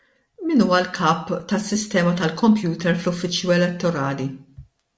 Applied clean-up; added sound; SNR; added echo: none; none; none; none.